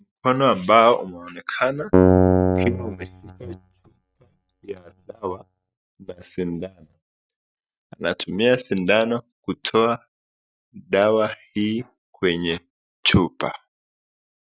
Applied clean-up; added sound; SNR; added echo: neural mask model DeepFilterNet 3.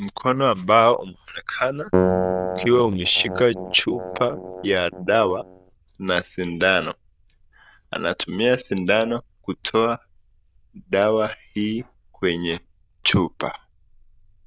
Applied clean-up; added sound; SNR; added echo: neural diffusion model UNIVERSE++.